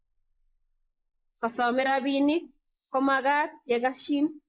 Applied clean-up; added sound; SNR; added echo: neural mask model Resemble Enhance denoiser.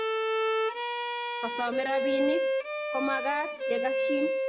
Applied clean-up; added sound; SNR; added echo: none; Bowed string instrument; -4 dB; none.